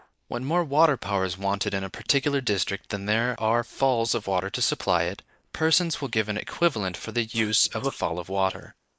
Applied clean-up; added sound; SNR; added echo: neural mask model Resemble Enhance denoiser.